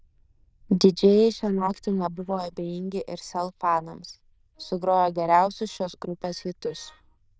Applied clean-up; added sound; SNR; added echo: neural diffusion model UNIVERSE++.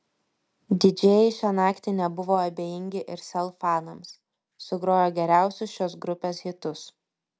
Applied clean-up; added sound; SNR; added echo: none; none; none; none.